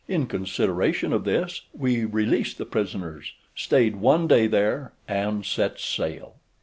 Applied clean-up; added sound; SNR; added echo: none; none; none; none.